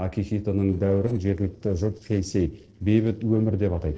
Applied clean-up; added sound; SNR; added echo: neural separator model SepFormer DNS4.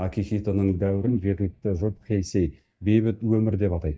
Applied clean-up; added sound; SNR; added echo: neural mask model DeepFilterNet 3.